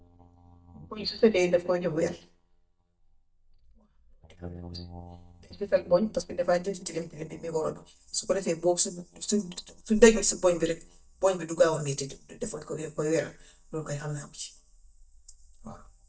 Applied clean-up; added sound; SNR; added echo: neural mask model DeepFilterNet 3.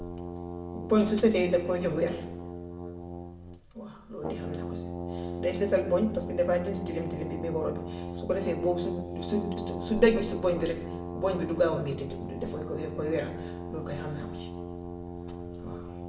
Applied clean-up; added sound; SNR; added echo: none; Brass instrument; 7 dB; reverberation time 0.6 s.